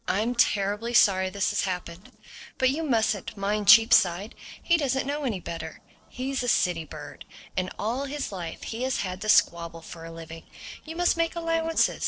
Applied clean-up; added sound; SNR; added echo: neural separator model SepFormer DNS4.